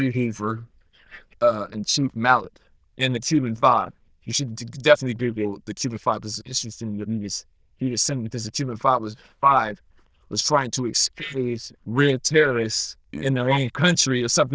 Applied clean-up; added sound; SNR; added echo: neural diffusion model UNIVERSE++.